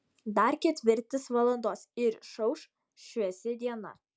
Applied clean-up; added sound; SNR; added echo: none; none; none; none.